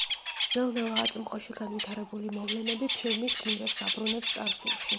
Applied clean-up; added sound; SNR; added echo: none; Bird; -2 dB; none.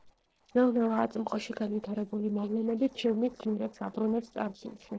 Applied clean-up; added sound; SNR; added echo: neural separator model SepFormer DNS4.